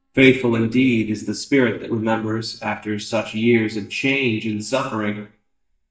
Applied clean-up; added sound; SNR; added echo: neural mask model DeepFilterNet 3.